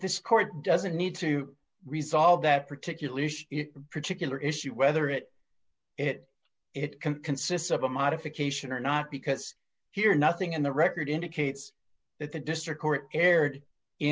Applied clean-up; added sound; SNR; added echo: none; none; none; none.